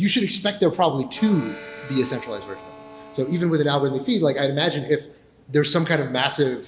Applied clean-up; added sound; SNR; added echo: none; Harmonica; 18 dB; none.